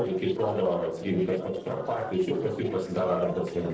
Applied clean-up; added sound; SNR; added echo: neural separator model SepFormer DNS4.